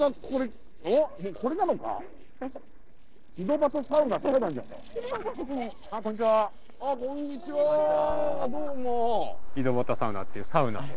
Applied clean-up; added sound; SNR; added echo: neural separator model SepFormer DNS4.